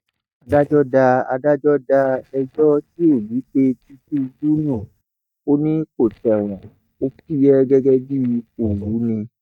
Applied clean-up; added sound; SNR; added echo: neural mask model DeepFilterNet 3.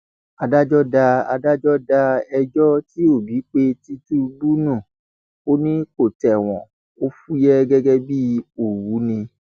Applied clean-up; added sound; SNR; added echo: none; none; none; none.